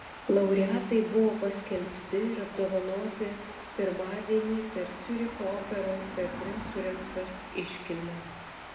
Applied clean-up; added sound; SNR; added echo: none; Water; 11 dB; reverberation time 0.9 s.